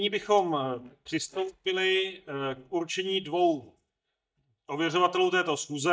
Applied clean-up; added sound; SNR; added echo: neural mask model DeepFilterNet 3.